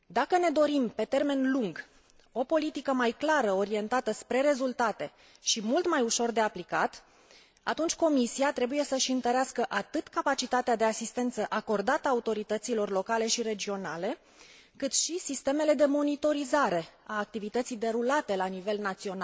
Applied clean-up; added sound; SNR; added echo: none; none; none; none.